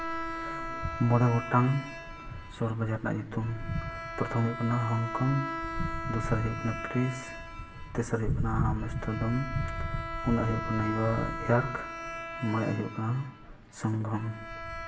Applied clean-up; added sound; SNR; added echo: none; Bowed string instrument; 9 dB; reverberation time 1.0 s.